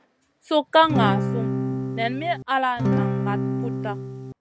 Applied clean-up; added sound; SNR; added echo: none; Acoustic guitar / Strum; -1 dB; none.